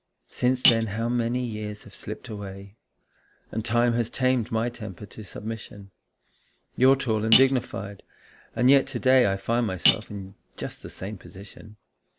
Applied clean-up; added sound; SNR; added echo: none; Cutlery, silverware; 0 dB; none.